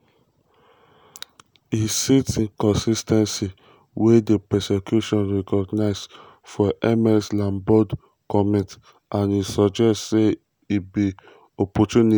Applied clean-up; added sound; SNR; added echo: none; none; none; none.